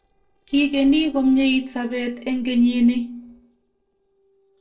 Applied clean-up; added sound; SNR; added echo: neural separator model SepFormer DNS4.